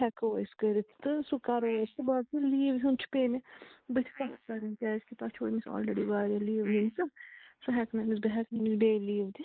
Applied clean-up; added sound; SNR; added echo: neural mask model Resemble Enhance denoiser.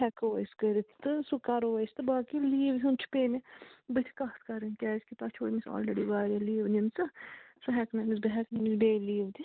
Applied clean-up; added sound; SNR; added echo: none; none; none; none.